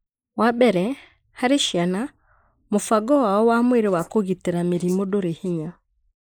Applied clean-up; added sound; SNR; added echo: neural mask model Resemble Enhance denoiser.